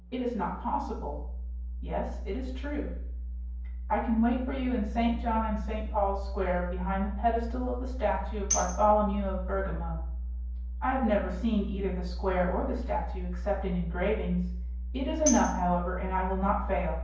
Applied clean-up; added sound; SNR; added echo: none; Tambourine; 8 dB; reverberation time 0.9 s.